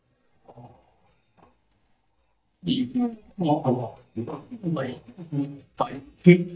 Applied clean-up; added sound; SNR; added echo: neural mask model DeepFilterNet 3.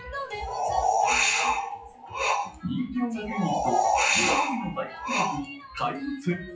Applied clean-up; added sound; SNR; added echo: classical method WPE with log-MMSE.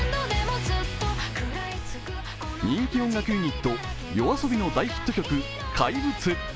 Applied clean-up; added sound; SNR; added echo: none; none; none; none.